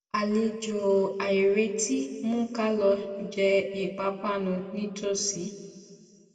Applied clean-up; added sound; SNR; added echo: none; none; none; reverberation time 2.0 s.